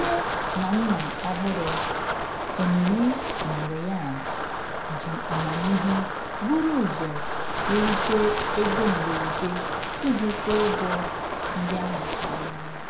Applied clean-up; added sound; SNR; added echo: none; Wind; 1 dB; reverberation time 0.5 s.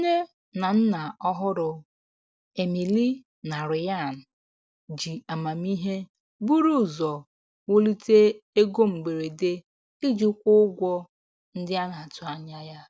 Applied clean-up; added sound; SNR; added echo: none; none; none; none.